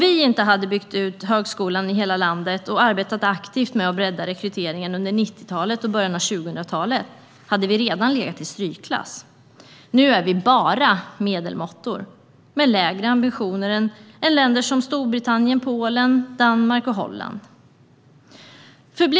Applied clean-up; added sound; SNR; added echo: none; none; none; none.